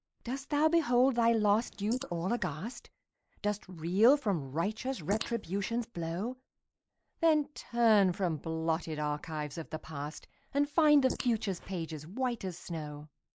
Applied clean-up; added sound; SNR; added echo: neural mask model Resemble Enhance denoiser.